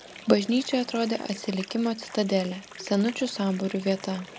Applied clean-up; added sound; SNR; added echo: none; Water; 18 dB; none.